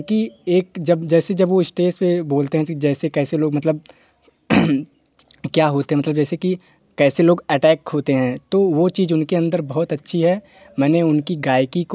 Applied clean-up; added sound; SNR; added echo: none; none; none; none.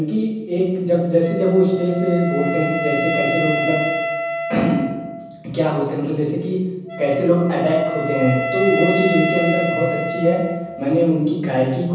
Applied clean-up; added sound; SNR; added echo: none; Wind instrument, woodwind instrument; 6 dB; reverberation time 1.1 s.